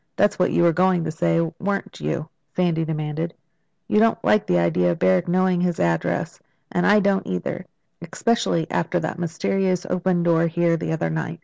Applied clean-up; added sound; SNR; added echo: none; none; none; none.